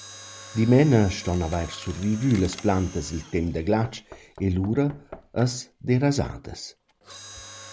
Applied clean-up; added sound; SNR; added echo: none; Mechanisms + Knock; 19 dB; none.